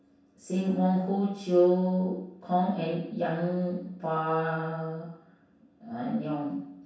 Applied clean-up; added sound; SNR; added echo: none; none; none; reverberation time 0.7 s.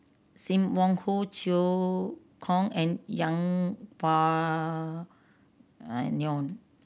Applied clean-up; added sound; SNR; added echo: none; none; none; none.